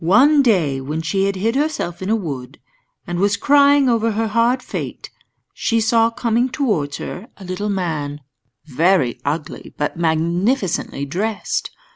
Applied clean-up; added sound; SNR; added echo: none; none; none; none.